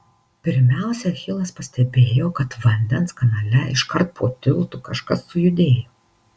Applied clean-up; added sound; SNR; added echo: none; none; none; none.